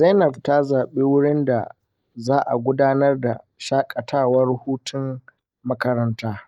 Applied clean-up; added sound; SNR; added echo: neural mask model DeepFilterNet 3.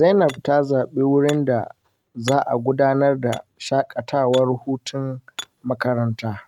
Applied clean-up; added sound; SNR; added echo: neural mask model RNNoise.